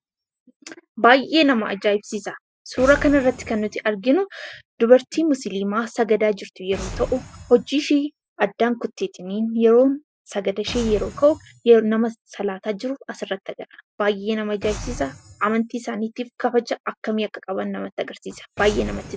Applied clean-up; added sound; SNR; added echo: classical method Wiener filter.